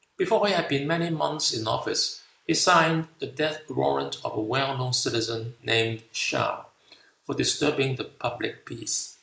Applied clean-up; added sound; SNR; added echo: neural mask model Resemble Enhance denoiser.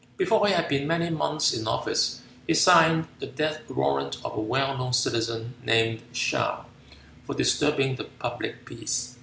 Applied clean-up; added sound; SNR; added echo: none; none; none; none.